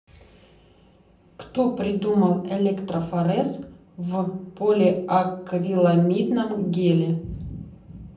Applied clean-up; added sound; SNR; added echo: none; none; none; reverberation time 0.6 s.